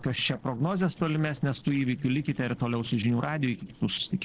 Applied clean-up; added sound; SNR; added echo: neural separator model SepFormer DNS4.